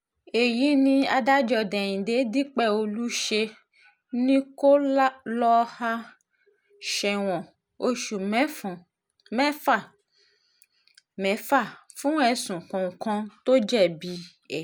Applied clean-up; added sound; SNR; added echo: none; none; none; none.